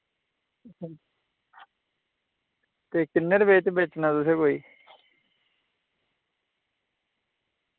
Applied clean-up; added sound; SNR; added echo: none; none; none; none.